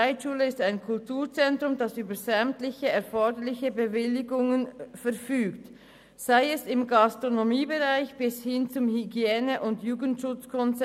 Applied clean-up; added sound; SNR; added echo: none; none; none; none.